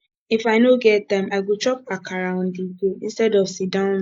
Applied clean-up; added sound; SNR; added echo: neural mask model Resemble Enhance denoiser.